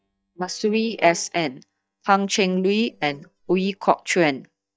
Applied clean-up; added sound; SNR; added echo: neural mask model DeepFilterNet 3.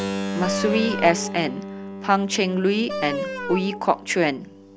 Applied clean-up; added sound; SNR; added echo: none; Keyboard (musical) + Wind instrument, woodwind instrument; 6 dB; none.